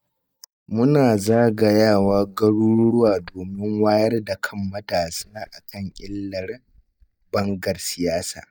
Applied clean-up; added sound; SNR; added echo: neural mask model DeepFilterNet 3.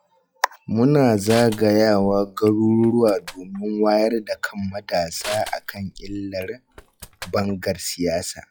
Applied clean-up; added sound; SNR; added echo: classical method log-MMSE.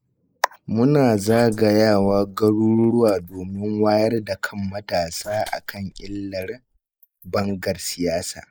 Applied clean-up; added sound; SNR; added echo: neural mask model Resemble Enhance denoiser.